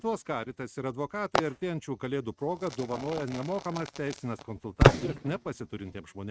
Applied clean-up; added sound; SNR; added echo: neural mask model RNNoise.